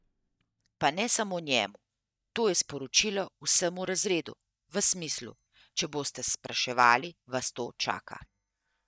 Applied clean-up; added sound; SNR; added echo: neural mask model DeepFilterNet 3.